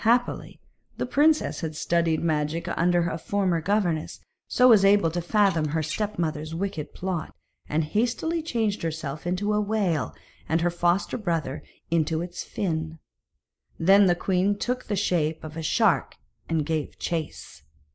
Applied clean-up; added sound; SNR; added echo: neural mask model Resemble Enhance denoiser.